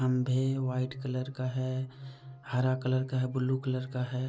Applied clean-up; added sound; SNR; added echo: none; none; none; none.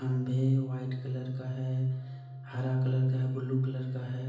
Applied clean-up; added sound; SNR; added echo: none; none; none; reverberation time 0.8 s.